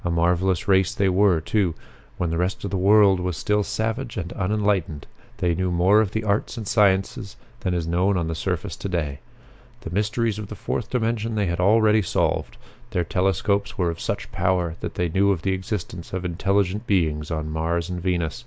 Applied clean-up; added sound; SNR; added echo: none; none; none; none.